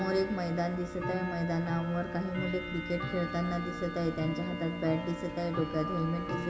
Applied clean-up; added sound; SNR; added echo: none; Tick-tock / Bell; 5 dB; reverberation time 1.4 s.